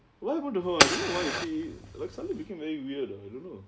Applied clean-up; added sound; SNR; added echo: none; Fire; -4 dB; none.